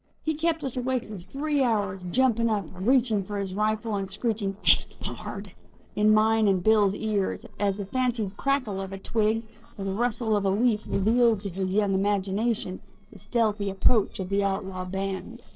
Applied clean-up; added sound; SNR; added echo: neural separator model SepFormer DNS4.